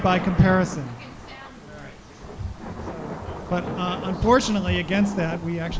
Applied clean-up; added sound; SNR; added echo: none; Thunder / Rain; 11 dB; none.